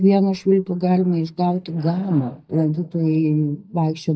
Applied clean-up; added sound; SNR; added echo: neural mask model DeepFilterNet 3.